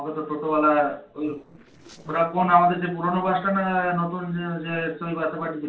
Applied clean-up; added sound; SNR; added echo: neural separator model SepFormer DNS4.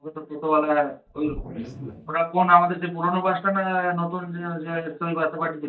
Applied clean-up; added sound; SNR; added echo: neural mask model DeepFilterNet 3.